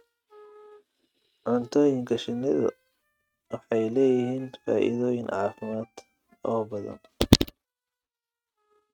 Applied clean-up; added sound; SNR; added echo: neural mask model RNNoise.